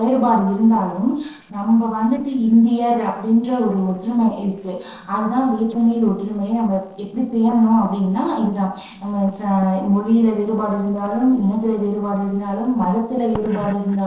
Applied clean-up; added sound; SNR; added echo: neural separator model SepFormer DNS4.